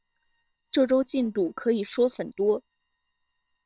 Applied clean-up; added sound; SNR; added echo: neural separator model SepFormer WHAM!.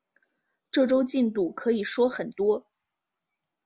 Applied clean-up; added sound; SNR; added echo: none; none; none; none.